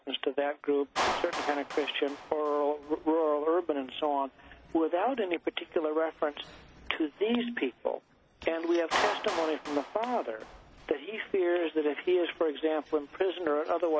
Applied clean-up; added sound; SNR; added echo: none; Clapping; 11 dB; none.